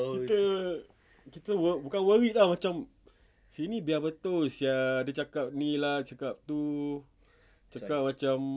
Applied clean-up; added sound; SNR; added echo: none; none; none; none.